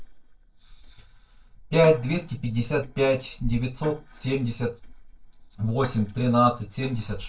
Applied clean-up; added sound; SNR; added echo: neural separator model SepFormer DNS4.